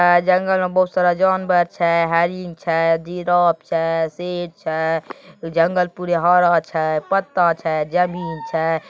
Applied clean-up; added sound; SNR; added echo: none; none; none; none.